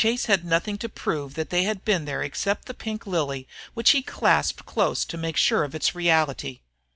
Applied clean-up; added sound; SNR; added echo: none; none; none; none.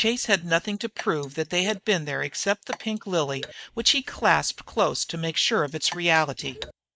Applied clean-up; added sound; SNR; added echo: neural mask model Resemble Enhance denoiser.